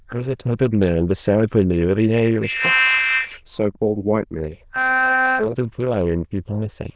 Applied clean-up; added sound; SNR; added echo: neural diffusion model UNIVERSE++.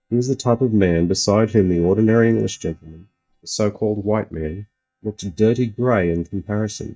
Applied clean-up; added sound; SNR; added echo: neural mask model DeepFilterNet 3.